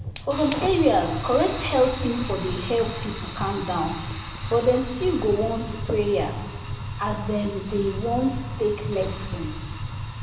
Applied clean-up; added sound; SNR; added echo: none; Fire; 7 dB; reverberation time 1.1 s.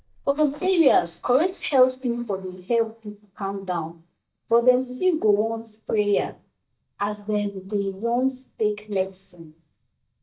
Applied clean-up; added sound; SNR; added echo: neural mask model DeepFilterNet 3.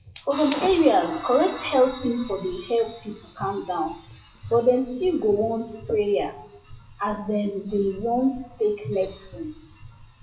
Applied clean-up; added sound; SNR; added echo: classical method WPE with log-MMSE.